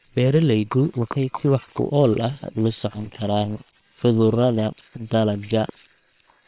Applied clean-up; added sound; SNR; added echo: neural separator model SepFormer WHAM!.